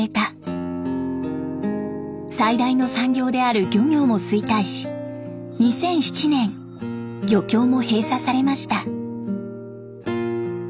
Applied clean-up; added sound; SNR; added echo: none; none; none; none.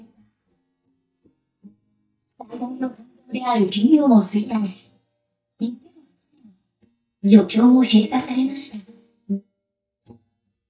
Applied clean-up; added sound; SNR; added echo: neural mask model DeepFilterNet 3.